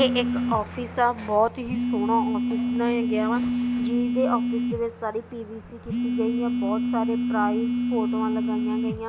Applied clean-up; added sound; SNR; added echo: none; Telephone; -2 dB; none.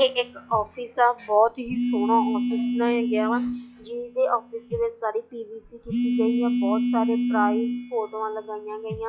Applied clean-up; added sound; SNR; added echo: classical method log-MMSE.